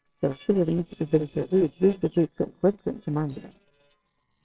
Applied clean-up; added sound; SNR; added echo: neural separator model SepFormer WHAMR!.